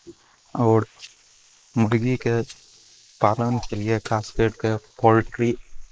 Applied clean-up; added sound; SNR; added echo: neural mask model Resemble Enhance denoiser.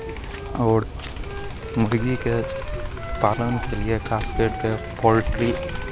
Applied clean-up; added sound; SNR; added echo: none; Wind instrument, woodwind instrument; 13 dB; none.